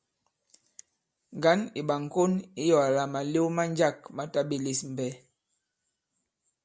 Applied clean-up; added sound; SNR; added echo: none; none; none; none.